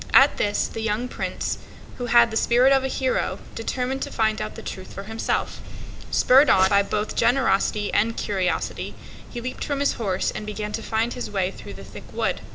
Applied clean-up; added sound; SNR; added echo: none; none; none; none.